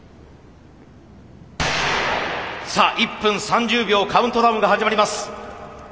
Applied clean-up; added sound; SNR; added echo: none; none; none; none.